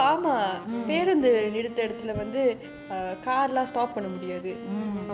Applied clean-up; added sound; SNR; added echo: none; Wind instrument, woodwind instrument; 15 dB; none.